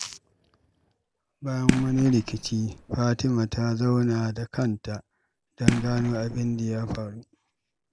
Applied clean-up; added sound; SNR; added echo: none; Fireworks; 2 dB; none.